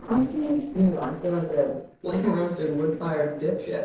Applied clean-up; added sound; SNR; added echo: neural separator model SepFormer DNS4.